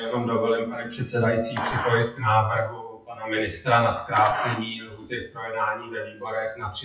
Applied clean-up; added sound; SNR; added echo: classical method WPE with log-MMSE.